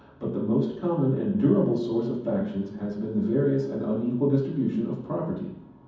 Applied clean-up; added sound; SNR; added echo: none; none; none; reverberation time 1.2 s.